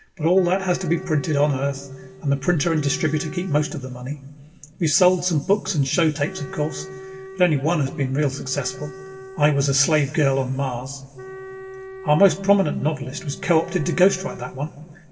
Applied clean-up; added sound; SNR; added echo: none; Wind instrument, woodwind instrument; 16 dB; reverberation time 2.9 s.